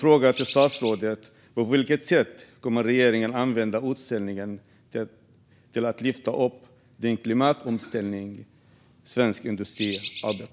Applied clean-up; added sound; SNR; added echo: none; Bird; 11 dB; none.